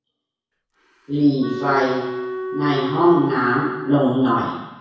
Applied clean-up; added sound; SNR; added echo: none; Wind instrument, woodwind instrument; 9 dB; reverberation time 1.0 s.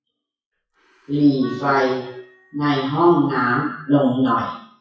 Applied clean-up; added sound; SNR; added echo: classical method WPE with log-MMSE.